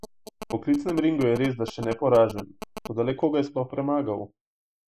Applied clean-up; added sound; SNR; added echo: neural mask model Resemble Enhance denoiser.